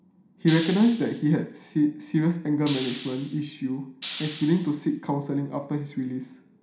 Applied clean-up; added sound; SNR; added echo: none; Hiss; 10 dB; reverberation time 0.5 s.